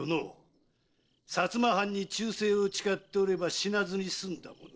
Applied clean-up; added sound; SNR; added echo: neural separator model SepFormer DNS4.